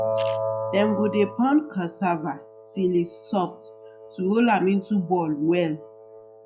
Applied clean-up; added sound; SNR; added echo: classical method log-MMSE.